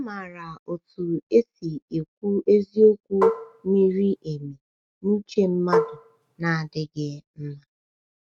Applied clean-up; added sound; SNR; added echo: neural mask model RNNoise.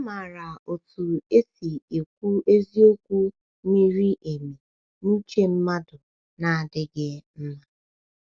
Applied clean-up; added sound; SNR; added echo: none; none; none; none.